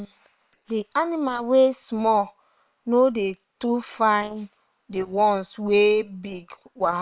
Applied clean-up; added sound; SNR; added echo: neural separator model SepFormer WHAM!.